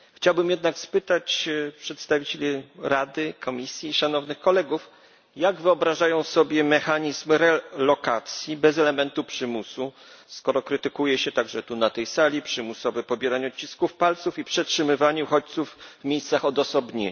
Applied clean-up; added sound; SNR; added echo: none; none; none; none.